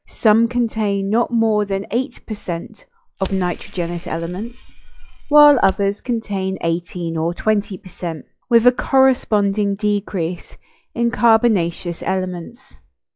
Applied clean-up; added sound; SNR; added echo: classical method log-MMSE.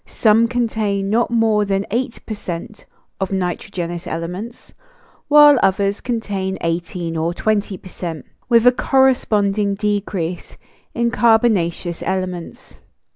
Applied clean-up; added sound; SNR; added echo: none; none; none; none.